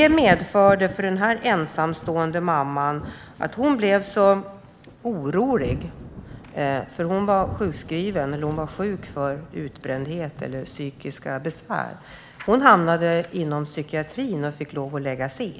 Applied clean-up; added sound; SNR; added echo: none; Thunder; 16 dB; none.